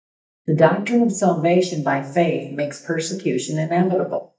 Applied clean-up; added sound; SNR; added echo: neural mask model DeepFilterNet 3.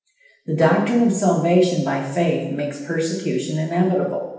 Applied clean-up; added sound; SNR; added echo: neural separator model SepFormer DNS4.